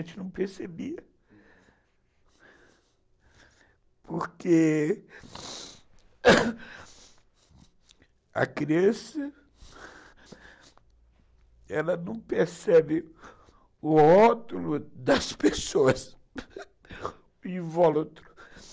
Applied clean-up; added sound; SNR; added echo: none; none; none; none.